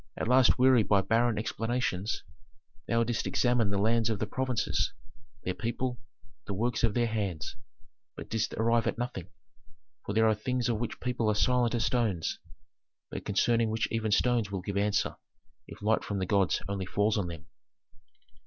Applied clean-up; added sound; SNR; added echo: none; none; none; none.